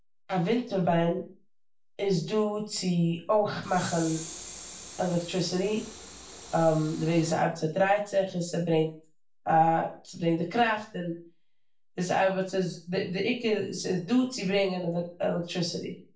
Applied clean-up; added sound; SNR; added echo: none; Train; 15 dB; reverberation time 0.4 s.